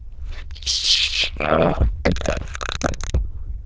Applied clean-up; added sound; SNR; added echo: neural diffusion model UNIVERSE++.